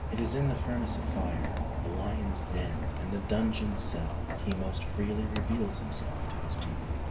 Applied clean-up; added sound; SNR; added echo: none; Rain; -2 dB; reverberation time 0.2 s.